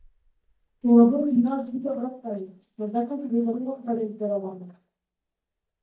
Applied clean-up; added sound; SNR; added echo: neural mask model DeepFilterNet 3.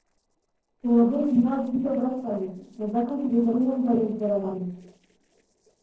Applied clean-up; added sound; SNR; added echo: neural separator model SepFormer DNS4.